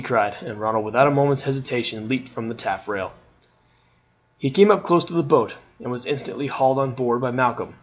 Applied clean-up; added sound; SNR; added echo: none; none; none; none.